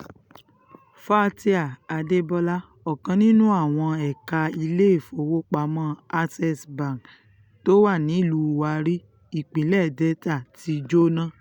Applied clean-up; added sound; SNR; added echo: none; none; none; none.